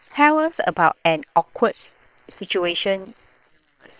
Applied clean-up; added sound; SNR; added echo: neural separator model SepFormer WHAM!.